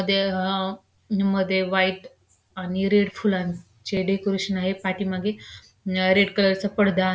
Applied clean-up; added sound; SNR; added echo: none; none; none; none.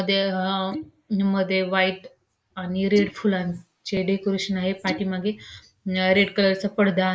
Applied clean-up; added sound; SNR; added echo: neural mask model Resemble Enhance denoiser.